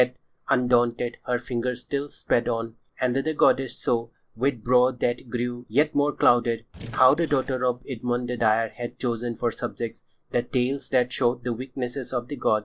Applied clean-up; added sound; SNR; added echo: neural separator model SepFormer DNS4.